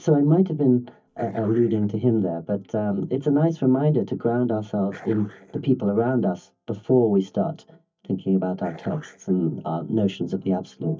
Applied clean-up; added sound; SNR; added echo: neural mask model DeepFilterNet 3.